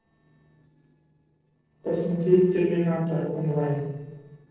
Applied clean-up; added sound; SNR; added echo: neural separator model SepFormer DNS4.